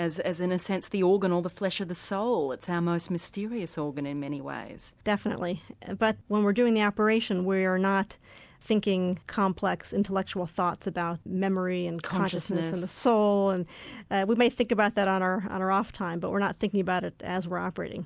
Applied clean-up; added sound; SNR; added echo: none; none; none; none.